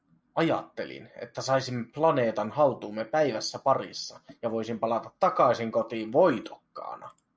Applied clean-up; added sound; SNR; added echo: none; none; none; none.